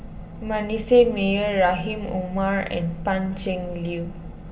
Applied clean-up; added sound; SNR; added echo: none; none; none; reverberation time 0.4 s.